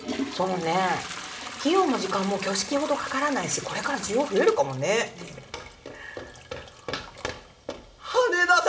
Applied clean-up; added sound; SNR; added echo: none; Trickle, dribble / Toilet flush / Hiss; 12 dB; reverberation time 0.6 s.